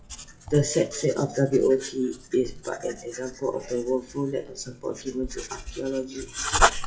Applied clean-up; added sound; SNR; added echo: classical method WPE with log-MMSE.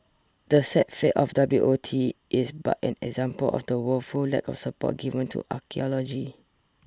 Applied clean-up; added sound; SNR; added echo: none; none; none; none.